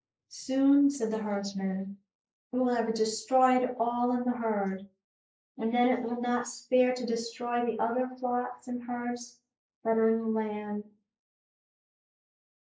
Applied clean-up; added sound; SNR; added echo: neural mask model Resemble Enhance denoiser.